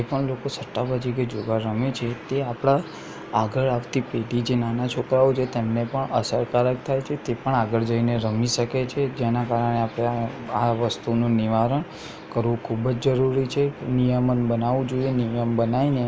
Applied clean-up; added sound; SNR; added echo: none; none; none; none.